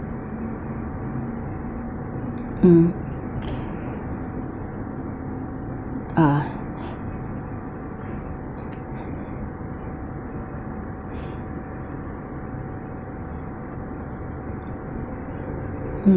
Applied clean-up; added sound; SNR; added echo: none; none; none; none.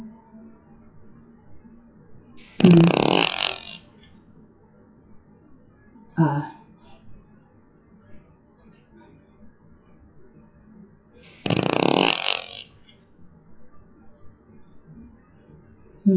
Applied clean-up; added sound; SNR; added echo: classical method WPE with log-MMSE.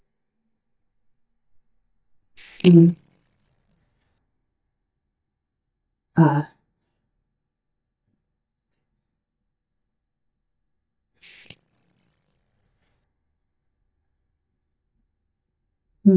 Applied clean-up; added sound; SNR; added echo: neural mask model DeepFilterNet 3.